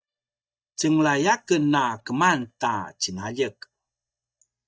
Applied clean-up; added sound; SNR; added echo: neural mask model DeepFilterNet 3.